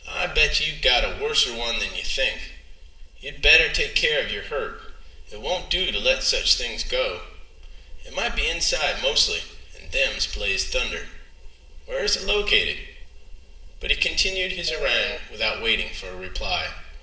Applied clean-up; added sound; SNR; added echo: neural separator model SepFormer DNS4.